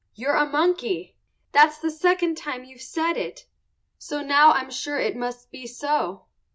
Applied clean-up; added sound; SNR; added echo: none; none; none; none.